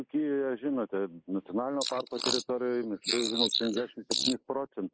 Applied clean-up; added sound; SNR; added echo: neural mask model Resemble Enhance denoiser.